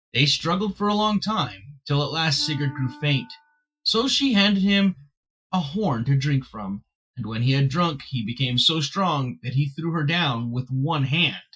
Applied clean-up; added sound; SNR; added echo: classical method Wiener filter.